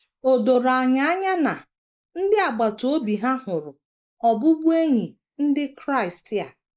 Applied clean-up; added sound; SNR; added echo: neural mask model Resemble Enhance denoiser.